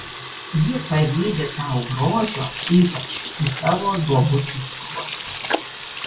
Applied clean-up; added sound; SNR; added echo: none; Sink (filling or washing) / Water tap, faucet; 9 dB; reverberation time 0.2 s.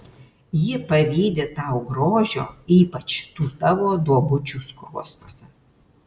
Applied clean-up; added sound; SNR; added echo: none; none; none; none.